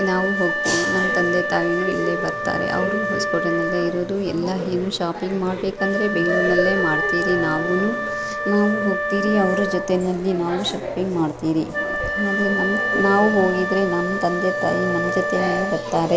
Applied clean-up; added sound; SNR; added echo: none; Wind instrument, woodwind instrument; 3 dB; none.